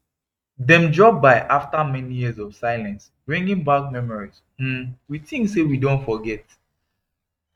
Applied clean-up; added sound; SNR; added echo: neural mask model RNNoise.